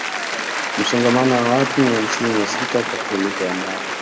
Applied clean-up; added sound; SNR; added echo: none; Applause / Cheering; 3 dB; reverberation time 1.3 s.